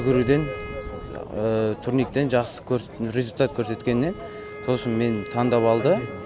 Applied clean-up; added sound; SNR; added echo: none; Wind instrument, woodwind instrument; 15 dB; none.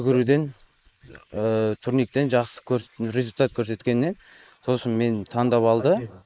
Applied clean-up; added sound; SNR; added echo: neural mask model Resemble Enhance denoiser.